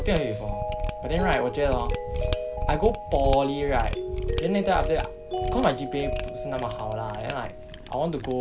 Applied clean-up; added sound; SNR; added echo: none; Mechanisms + Mallet percussion; 1 dB; none.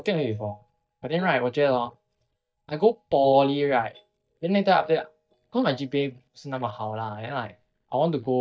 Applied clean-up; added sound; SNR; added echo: neural mask model DeepFilterNet 3.